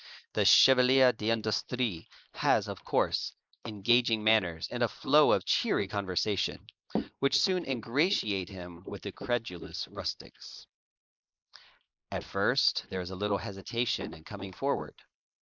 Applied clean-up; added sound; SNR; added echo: neural mask model Resemble Enhance denoiser.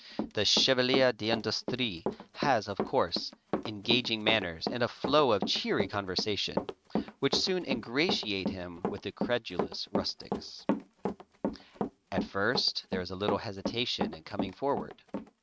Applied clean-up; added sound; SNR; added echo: neural mask model RNNoise.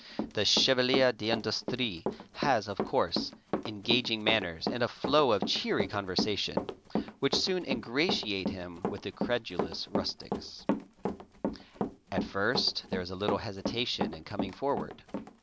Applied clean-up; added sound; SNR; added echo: none; Run; 4 dB; none.